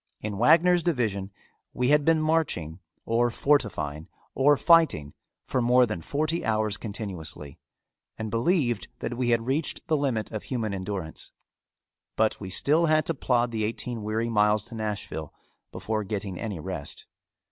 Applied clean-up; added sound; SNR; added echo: none; none; none; none.